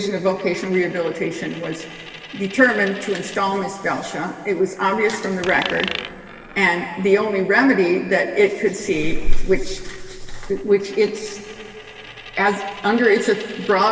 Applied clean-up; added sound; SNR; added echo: none; Coin (dropping); 18 dB; reverberation time 2.3 s.